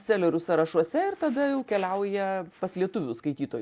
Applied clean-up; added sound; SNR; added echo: none; none; none; none.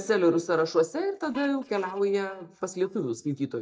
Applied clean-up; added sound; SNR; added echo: neural mask model DeepFilterNet 3.